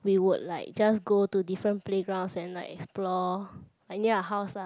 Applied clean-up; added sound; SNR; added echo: none; none; none; none.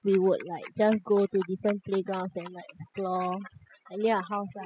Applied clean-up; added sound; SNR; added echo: classical method spectral subtraction.